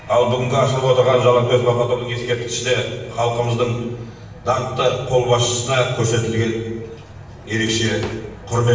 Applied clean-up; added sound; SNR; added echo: none; Drawer open or close; 18 dB; reverberation time 1.1 s.